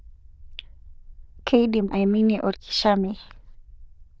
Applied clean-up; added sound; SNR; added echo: neural diffusion model UNIVERSE++.